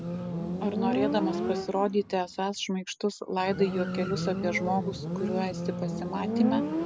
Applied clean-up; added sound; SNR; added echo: none; Motorcycle; 2 dB; none.